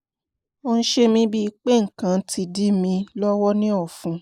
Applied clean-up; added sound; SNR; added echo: neural mask model Resemble Enhance denoiser.